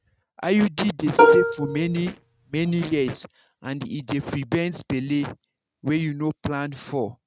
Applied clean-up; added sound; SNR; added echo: neural mask model RNNoise.